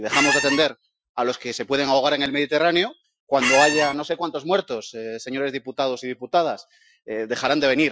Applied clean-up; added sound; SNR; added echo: classical method Wiener filter.